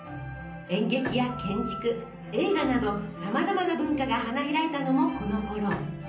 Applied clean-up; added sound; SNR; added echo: none; Bowed string instrument; 15 dB; reverberation time 0.6 s.